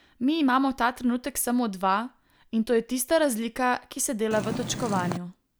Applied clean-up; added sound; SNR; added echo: none; Purr; 6 dB; none.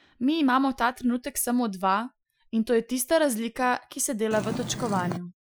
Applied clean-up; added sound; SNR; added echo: classical method Wiener filter.